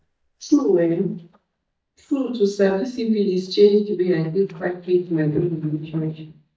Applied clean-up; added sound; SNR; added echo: neural mask model DeepFilterNet 3.